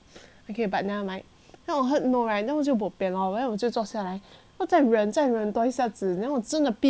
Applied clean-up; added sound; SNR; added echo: none; none; none; none.